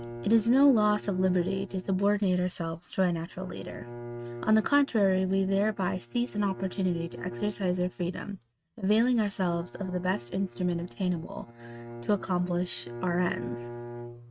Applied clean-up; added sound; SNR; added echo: neural mask model RNNoise.